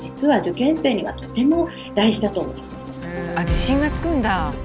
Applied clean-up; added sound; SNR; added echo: none; none; none; none.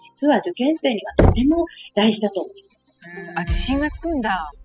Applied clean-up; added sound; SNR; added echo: classical method spectral subtraction.